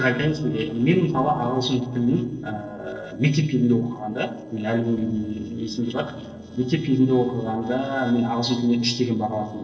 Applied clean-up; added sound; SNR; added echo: neural separator model SepFormer DNS4.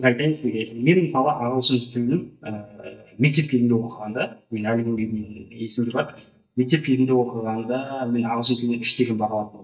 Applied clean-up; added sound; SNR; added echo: neural mask model DeepFilterNet 3.